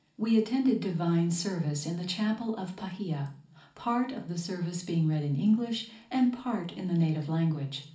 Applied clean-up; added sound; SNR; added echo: none; none; none; reverberation time 0.4 s.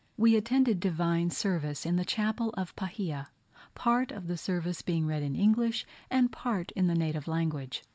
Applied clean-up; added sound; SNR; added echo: none; none; none; none.